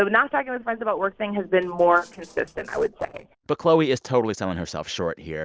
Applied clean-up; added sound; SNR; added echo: neural separator model SepFormer DNS4.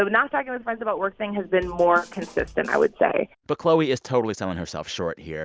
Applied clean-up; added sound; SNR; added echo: none; Bass drum / Snare drum / Drum kit; 18 dB; none.